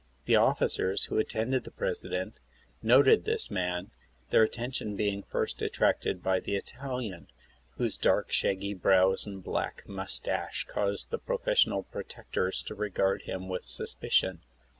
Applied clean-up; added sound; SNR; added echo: none; none; none; none.